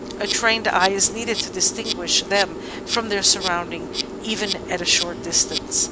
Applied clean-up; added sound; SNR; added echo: none; Insect; 7 dB; none.